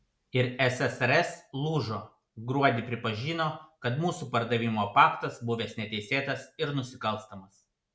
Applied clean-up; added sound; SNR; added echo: none; none; none; none.